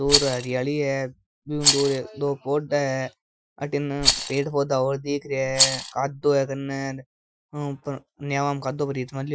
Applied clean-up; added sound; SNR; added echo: classical method Wiener filter.